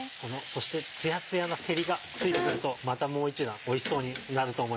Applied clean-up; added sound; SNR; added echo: none; none; none; none.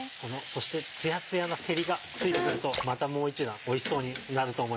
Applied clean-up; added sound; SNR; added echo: none; Splash, splatter; 12 dB; none.